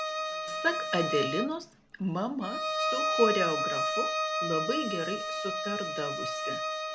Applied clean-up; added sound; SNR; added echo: none; Bowed string instrument; -1 dB; none.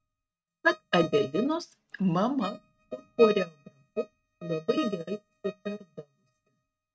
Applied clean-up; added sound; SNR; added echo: neural mask model RNNoise.